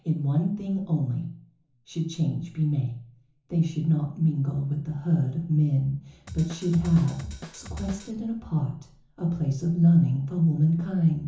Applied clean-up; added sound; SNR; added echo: none; Drum kit; 12 dB; reverberation time 0.7 s.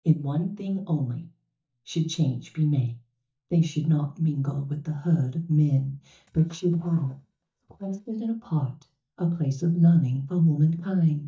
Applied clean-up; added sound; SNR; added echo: neural mask model DeepFilterNet 3.